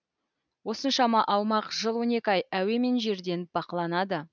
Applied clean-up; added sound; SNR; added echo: none; none; none; none.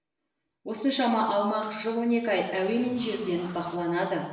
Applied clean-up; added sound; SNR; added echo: none; Zipper (clothing); 18 dB; reverberation time 0.9 s.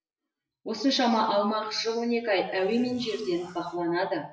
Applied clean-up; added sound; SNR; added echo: classical method WPE with log-MMSE.